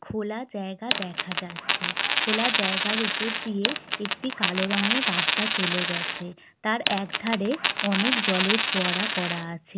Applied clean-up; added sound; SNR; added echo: none; Coin (dropping); -3 dB; none.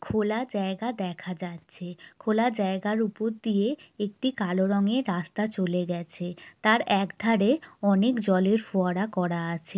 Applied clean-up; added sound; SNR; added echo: none; none; none; none.